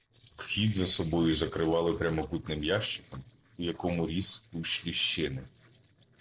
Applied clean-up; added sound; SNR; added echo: neural separator model SepFormer DNS4.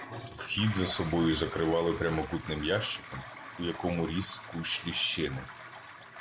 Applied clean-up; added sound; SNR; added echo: none; Toilet flush; 13 dB; none.